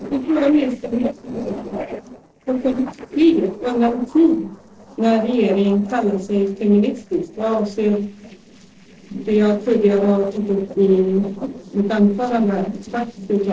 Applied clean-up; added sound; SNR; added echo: neural separator model SepFormer DNS4.